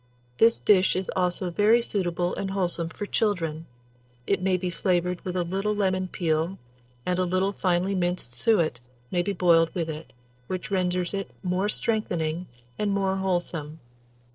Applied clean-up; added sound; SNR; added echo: neural separator model SepFormer DNS4.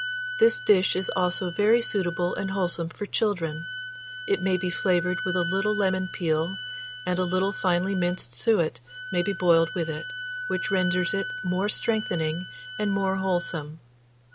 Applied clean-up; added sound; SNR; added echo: none; Wind instrument, woodwind instrument; 9 dB; none.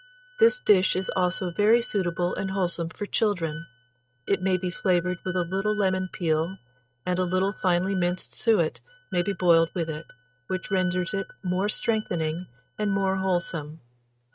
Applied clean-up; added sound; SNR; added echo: neural mask model RNNoise.